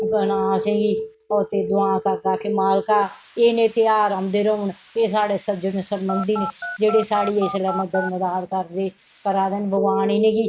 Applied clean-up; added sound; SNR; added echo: neural mask model RNNoise.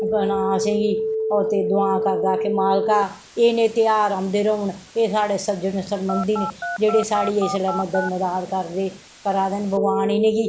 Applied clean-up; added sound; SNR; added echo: none; Telephone; 5 dB; none.